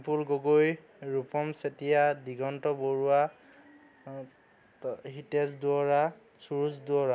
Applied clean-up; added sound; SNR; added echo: none; none; none; none.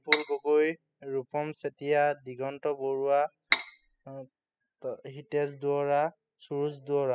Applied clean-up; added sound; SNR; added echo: classical method spectral subtraction.